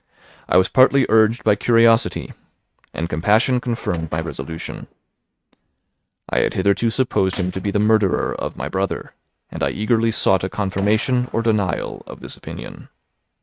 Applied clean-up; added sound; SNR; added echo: neural mask model RNNoise.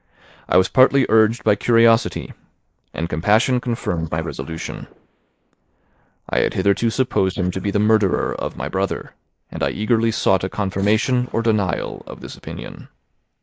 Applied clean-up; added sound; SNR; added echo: neural mask model Resemble Enhance denoiser.